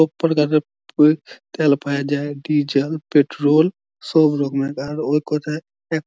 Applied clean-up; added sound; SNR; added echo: none; none; none; none.